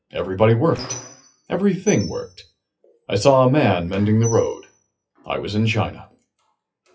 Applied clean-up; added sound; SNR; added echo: classical method WPE with log-MMSE.